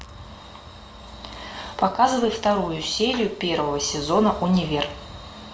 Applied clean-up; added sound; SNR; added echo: none; Wind; 19 dB; reverberation time 0.6 s.